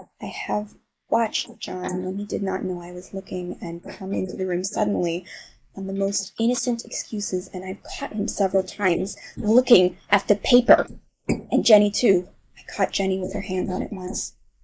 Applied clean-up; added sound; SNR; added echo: neural mask model Resemble Enhance denoiser.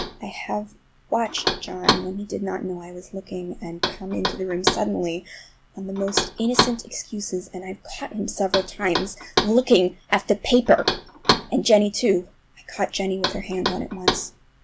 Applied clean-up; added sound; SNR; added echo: none; Knock; 4 dB; none.